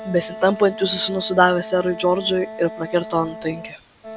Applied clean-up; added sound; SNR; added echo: none; Wind instrument, woodwind instrument; 14 dB; none.